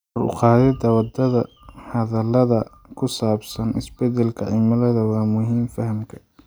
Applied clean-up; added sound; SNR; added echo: none; none; none; none.